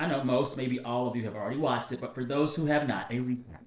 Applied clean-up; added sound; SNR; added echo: neural separator model SepFormer DNS4.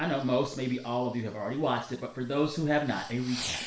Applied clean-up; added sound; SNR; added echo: none; Fireworks; 14 dB; reverberation time 0.5 s.